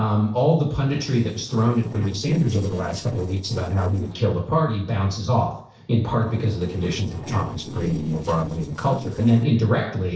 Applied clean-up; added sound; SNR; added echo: neural separator model SepFormer DNS4.